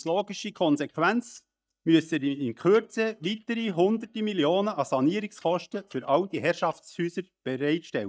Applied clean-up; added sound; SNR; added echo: neural mask model DeepFilterNet 3.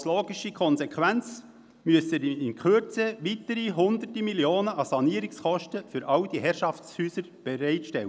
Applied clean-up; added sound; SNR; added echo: none; none; none; none.